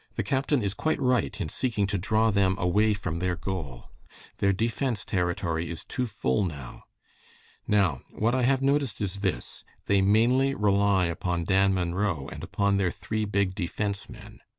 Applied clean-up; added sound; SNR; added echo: none; Meow; 6 dB; none.